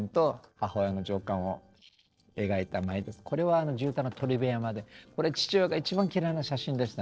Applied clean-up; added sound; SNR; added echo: neural separator model SepFormer DNS4.